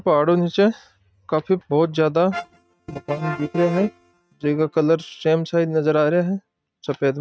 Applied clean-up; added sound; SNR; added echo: neural mask model RNNoise.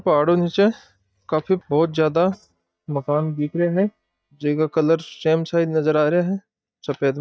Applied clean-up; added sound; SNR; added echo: neural mask model DeepFilterNet 3.